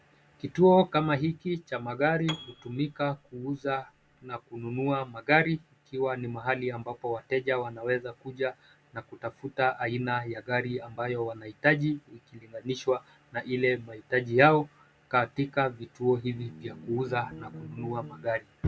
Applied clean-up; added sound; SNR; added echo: none; Piano + Bass guitar; 16 dB; none.